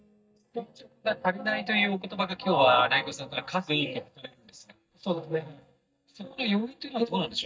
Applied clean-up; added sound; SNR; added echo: neural mask model DeepFilterNet 3.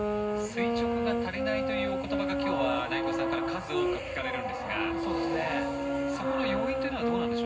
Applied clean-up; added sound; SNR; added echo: none; Wind instrument, woodwind instrument; -3 dB; reverberation time 0.4 s.